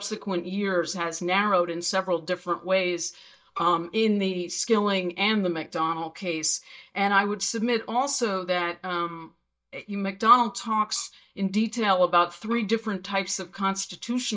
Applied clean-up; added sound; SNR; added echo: neural mask model DeepFilterNet 3.